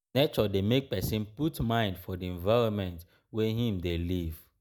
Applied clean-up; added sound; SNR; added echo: none; none; none; none.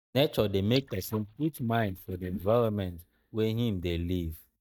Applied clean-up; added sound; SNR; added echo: neural mask model DeepFilterNet 3.